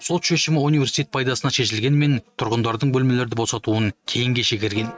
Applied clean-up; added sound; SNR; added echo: neural mask model RNNoise.